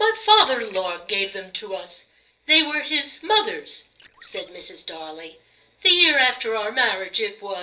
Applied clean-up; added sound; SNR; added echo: neural separator model SepFormer DNS4.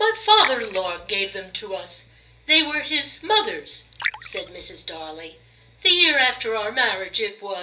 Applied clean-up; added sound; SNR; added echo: none; Liquid; 15 dB; reverberation time 0.3 s.